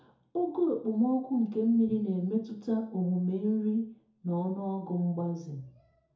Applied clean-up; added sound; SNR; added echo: none; none; none; reverberation time 0.6 s.